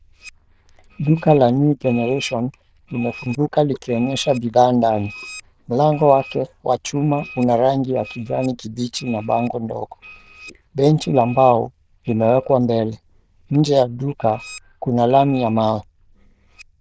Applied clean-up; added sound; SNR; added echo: neural diffusion model UNIVERSE++.